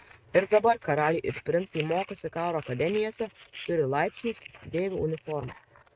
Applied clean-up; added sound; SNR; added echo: neural mask model RNNoise.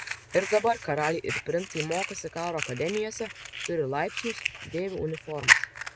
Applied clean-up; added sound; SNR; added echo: none; Fire; 2 dB; none.